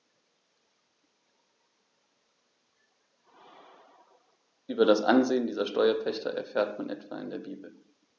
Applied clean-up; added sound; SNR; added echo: none; none; none; none.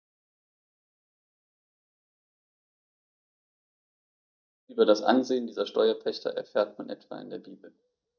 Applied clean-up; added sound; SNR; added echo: neural mask model DeepFilterNet 3.